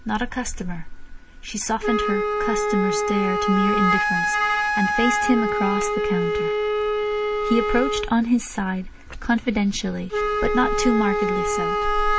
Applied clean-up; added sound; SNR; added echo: none; Wind instrument, woodwind instrument; -1 dB; none.